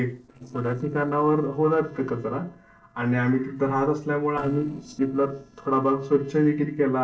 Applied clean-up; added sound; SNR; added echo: neural separator model SepFormer DNS4.